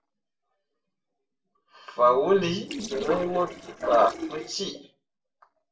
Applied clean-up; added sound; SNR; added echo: neural separator model SepFormer DNS4.